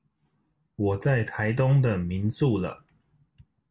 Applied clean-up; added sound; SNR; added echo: none; none; none; none.